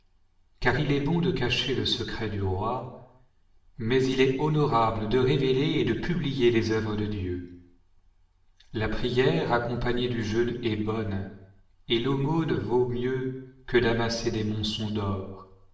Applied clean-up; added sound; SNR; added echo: none; none; none; reverberation time 0.8 s.